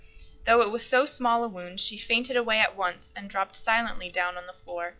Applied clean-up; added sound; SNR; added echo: classical method log-MMSE.